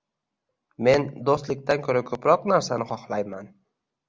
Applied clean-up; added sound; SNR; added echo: none; none; none; none.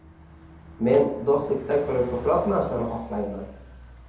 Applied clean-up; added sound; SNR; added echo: none; Bus; 17 dB; reverberation time 2.1 s.